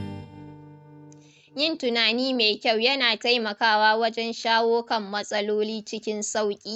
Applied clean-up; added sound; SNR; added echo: neural mask model RNNoise.